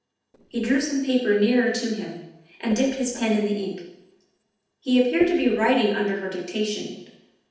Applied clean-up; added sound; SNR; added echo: neural separator model SepFormer DNS4.